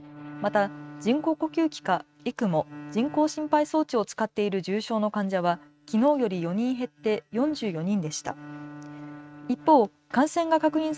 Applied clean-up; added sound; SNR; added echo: neural mask model RNNoise.